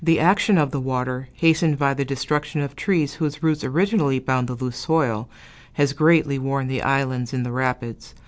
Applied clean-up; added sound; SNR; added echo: none; none; none; none.